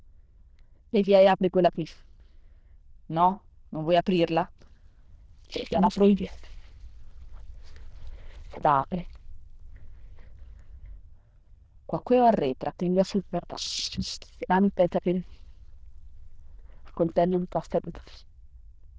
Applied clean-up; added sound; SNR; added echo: neural diffusion model UNIVERSE++.